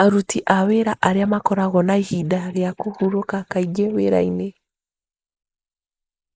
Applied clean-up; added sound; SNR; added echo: neural mask model Resemble Enhance denoiser.